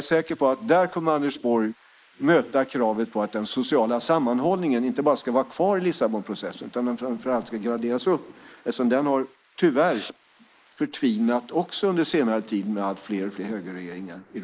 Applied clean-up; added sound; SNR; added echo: neural mask model Resemble Enhance denoiser.